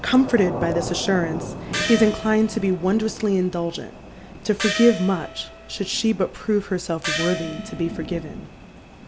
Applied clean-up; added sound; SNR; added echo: none; Thunder / Rain + Gong; 9 dB; none.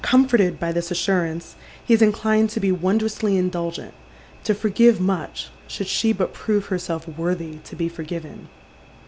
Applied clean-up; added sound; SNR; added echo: none; none; none; none.